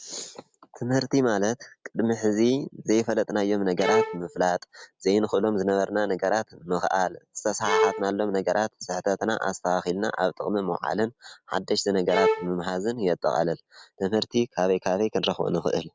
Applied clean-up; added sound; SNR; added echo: none; Bowed string instrument; 2 dB; none.